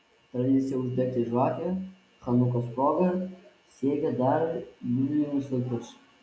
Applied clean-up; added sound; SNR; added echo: none; none; none; none.